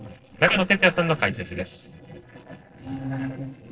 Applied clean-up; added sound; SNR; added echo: neural separator model SepFormer DNS4.